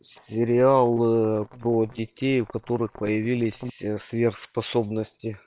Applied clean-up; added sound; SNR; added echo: neural separator model SepFormer WHAM!.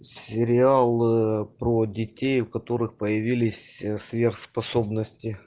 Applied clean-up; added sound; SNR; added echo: none; none; none; none.